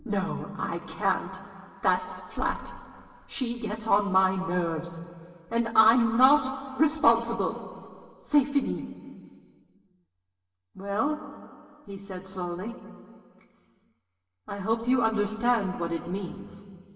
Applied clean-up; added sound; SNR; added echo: none; none; none; reverberation time 2.6 s.